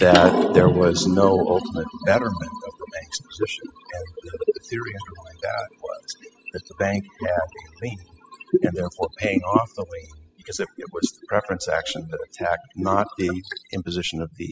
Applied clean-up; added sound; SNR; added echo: classical method spectral subtraction.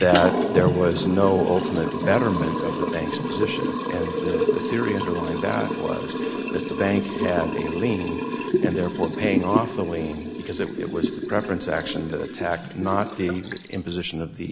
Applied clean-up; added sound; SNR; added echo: none; Liquid; 2 dB; none.